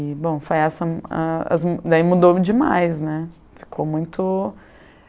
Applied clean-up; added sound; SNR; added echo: none; none; none; none.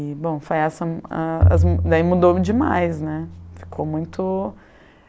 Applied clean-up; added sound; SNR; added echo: none; Bowed string instrument; 1 dB; none.